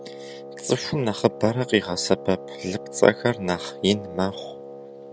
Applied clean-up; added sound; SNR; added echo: none; Wind instrument, woodwind instrument; 13 dB; none.